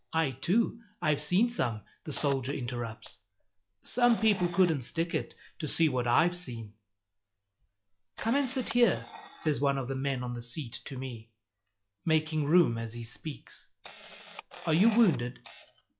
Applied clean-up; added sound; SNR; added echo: classical method log-MMSE.